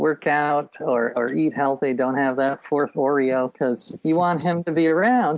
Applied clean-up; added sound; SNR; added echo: none; none; none; none.